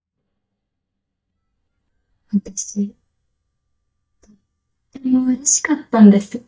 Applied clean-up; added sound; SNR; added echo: neural mask model DeepFilterNet 3.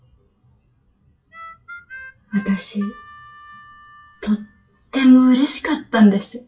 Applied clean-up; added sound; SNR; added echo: classical method WPE with log-MMSE.